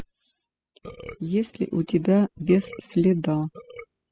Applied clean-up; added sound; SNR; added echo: classical method spectral subtraction.